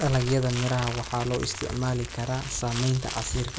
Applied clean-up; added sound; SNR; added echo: none; Crumpling, crinkling; 10 dB; none.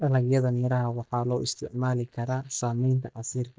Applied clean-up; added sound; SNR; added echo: neural mask model DeepFilterNet 3.